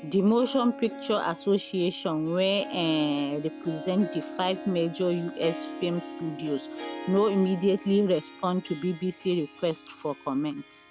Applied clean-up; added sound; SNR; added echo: none; Harp; 13 dB; none.